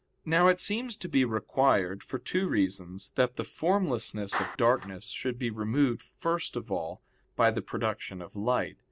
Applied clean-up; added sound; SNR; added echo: none; Clapping; 18 dB; none.